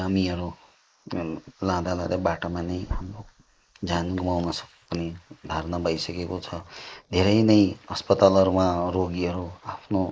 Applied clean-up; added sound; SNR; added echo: neural mask model Resemble Enhance denoiser.